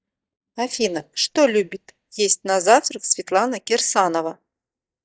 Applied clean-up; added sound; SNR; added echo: neural mask model DeepFilterNet 3.